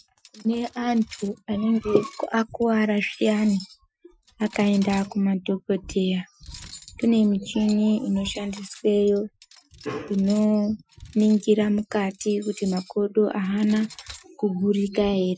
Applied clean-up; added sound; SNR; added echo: classical method Wiener filter.